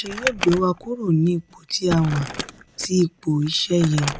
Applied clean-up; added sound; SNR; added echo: none; Crumpling, crinkling; 11 dB; none.